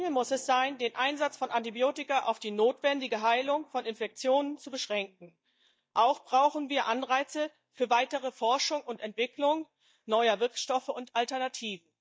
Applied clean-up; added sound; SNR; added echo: neural mask model DeepFilterNet 3.